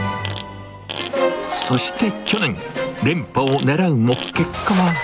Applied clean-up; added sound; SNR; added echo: none; Fart; 14 dB; none.